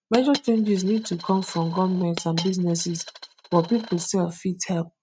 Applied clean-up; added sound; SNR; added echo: neural mask model RNNoise.